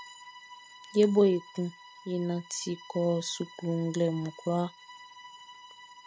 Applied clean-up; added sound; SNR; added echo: none; Bowed string instrument; 19 dB; none.